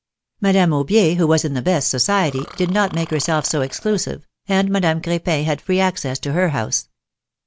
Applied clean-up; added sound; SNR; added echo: none; Burping, eructation; 20 dB; none.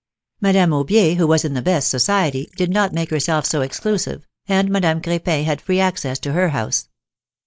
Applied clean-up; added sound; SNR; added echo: neural mask model Resemble Enhance denoiser.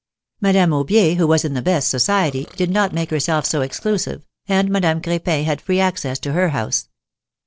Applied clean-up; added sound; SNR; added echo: neural separator model SepFormer DNS4.